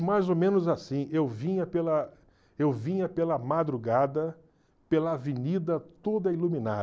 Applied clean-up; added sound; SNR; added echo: none; none; none; none.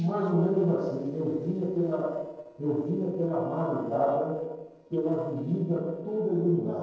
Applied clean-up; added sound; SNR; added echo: neural separator model SepFormer DNS4.